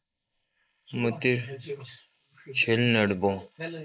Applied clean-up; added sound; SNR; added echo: neural mask model Resemble Enhance denoiser.